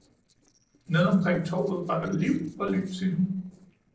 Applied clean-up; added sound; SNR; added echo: neural separator model SepFormer DNS4.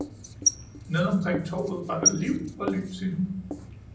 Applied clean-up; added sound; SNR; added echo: none; Writing; 2 dB; reverberation time 0.6 s.